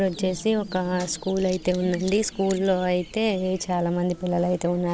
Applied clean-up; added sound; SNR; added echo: none; none; none; none.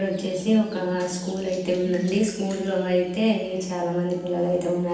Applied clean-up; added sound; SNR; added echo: none; none; none; reverberation time 0.9 s.